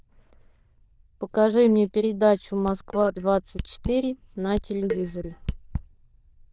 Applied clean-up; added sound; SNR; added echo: neural diffusion model UNIVERSE++.